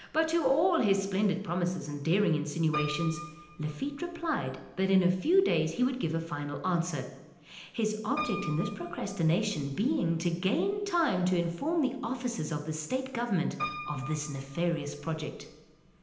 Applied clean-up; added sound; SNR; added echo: none; Piano; 16 dB; reverberation time 0.9 s.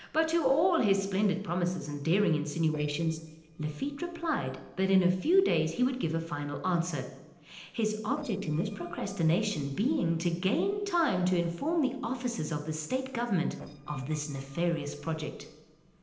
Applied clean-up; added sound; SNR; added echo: neural separator model SepFormer DNS4.